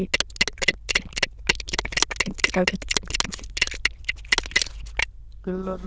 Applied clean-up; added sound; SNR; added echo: neural diffusion model UNIVERSE++.